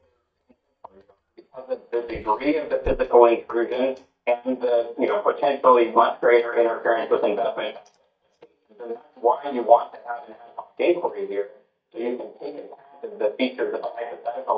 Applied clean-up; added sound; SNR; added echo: neural mask model DeepFilterNet 3.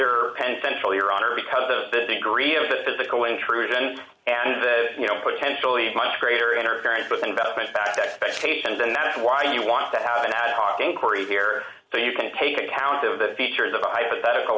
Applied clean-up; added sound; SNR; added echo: none; none; none; none.